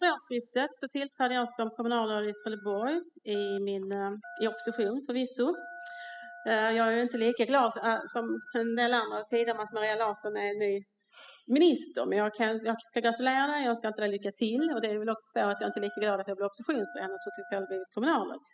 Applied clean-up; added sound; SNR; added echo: classical method spectral subtraction.